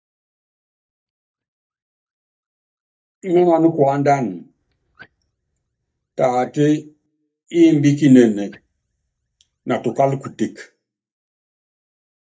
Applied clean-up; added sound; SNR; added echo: neural mask model DeepFilterNet 3.